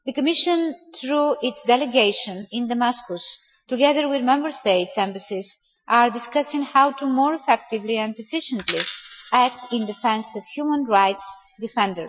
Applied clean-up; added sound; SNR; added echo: classical method Wiener filter.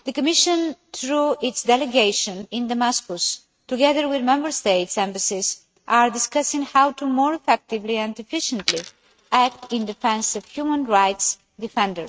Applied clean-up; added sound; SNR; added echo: neural mask model RNNoise.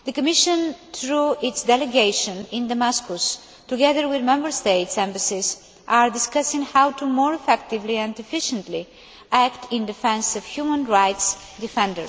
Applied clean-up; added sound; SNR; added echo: none; none; none; none.